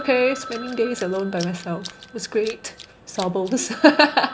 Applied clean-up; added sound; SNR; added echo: none; Tools + Telephone; 16 dB; none.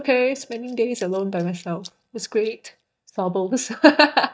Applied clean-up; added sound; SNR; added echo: neural mask model DeepFilterNet 3.